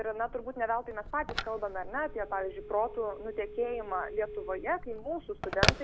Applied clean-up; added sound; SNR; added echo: none; Telephone; 3 dB; none.